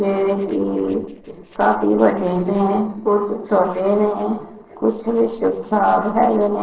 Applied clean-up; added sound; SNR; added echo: neural separator model SepFormer DNS4.